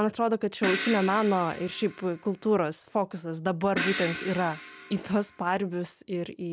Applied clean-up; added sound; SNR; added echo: none; Crash cymbal; 9 dB; none.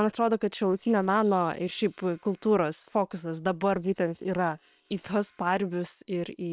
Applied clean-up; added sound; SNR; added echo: neural separator model SepFormer WHAM!.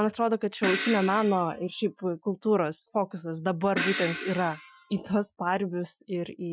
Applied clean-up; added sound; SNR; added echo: classical method Wiener filter.